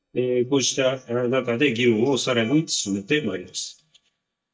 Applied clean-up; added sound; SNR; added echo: neural mask model DeepFilterNet 3.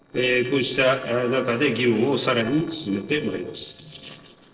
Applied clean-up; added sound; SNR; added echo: neural separator model SepFormer DNS4.